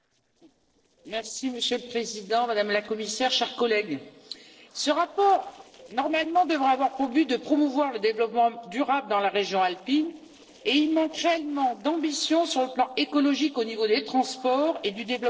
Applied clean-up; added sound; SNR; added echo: neural separator model SepFormer DNS4.